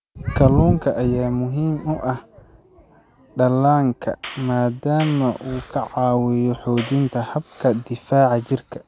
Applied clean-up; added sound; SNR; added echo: none; Clapping; 17 dB; none.